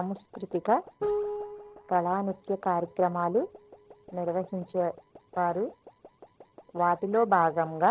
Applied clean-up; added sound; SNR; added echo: neural separator model SepFormer DNS4.